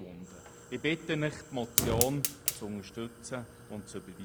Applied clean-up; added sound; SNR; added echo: none; Fire; 1 dB; none.